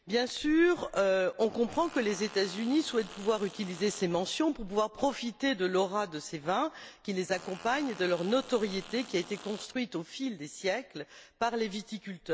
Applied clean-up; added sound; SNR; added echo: none; Fart; 17 dB; none.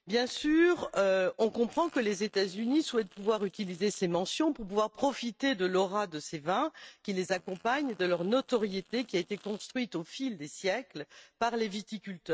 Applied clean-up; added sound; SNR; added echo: neural mask model RNNoise.